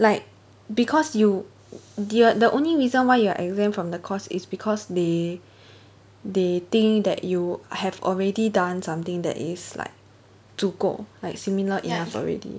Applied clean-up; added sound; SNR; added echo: none; none; none; none.